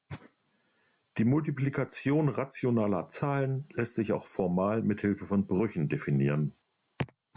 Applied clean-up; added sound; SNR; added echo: none; none; none; none.